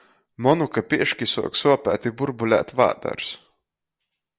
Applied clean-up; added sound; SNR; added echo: none; none; none; none.